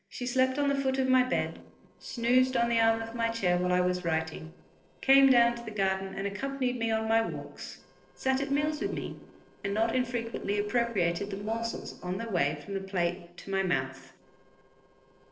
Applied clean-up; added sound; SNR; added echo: neural separator model SepFormer DNS4.